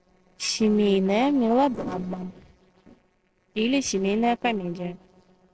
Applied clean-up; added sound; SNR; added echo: neural separator model SepFormer DNS4.